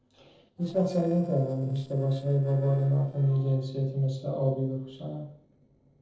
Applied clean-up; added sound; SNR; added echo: neural separator model SepFormer DNS4.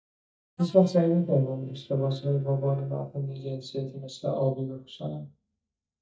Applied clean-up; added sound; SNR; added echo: neural mask model DeepFilterNet 3.